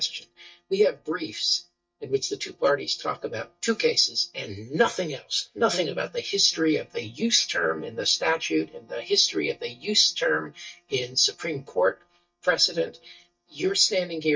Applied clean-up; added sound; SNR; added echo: neural mask model DeepFilterNet 3.